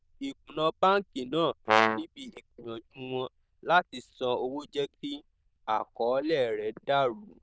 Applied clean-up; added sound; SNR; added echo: neural diffusion model UNIVERSE++.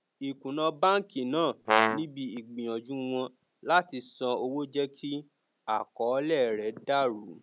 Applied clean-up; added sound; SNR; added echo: none; Brass instrument; -3 dB; none.